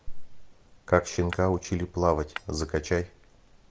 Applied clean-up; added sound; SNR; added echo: none; Shatter; 16 dB; none.